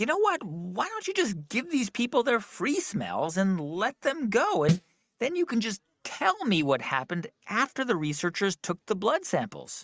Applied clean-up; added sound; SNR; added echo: neural mask model RNNoise.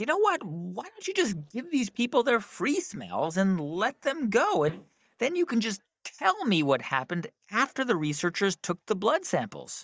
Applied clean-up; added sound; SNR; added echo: neural mask model DeepFilterNet 3.